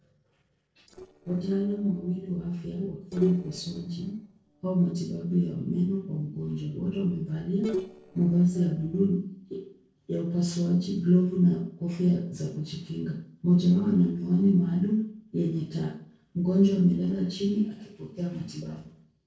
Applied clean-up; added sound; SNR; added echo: neural separator model SepFormer DNS4.